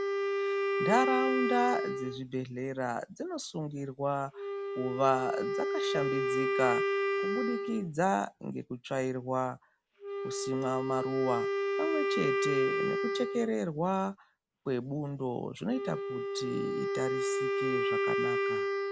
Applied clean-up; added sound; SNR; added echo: none; Wind instrument, woodwind instrument; -1 dB; none.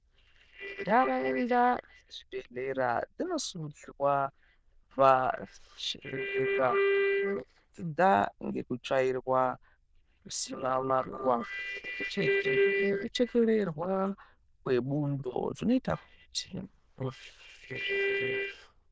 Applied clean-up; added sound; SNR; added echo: neural diffusion model UNIVERSE++.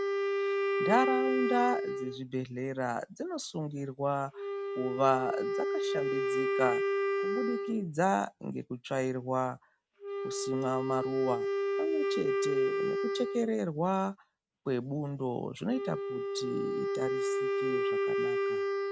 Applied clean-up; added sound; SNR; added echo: neural mask model RNNoise.